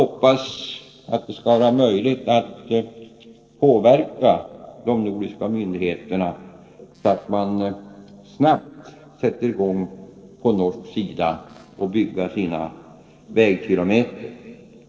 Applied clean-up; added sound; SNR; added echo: neural separator model SepFormer DNS4.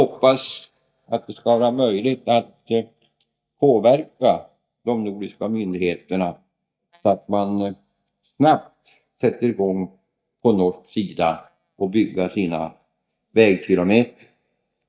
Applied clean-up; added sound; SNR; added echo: neural mask model DeepFilterNet 3.